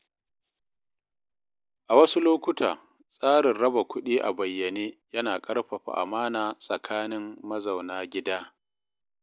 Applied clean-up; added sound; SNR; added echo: none; none; none; none.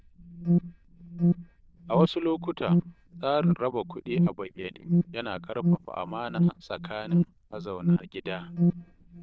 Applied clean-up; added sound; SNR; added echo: neural diffusion model UNIVERSE++.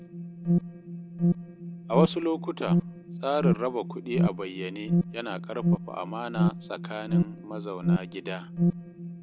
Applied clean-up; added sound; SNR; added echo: none; Alarm; -5 dB; none.